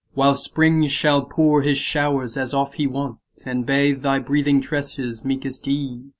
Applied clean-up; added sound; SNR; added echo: none; none; none; none.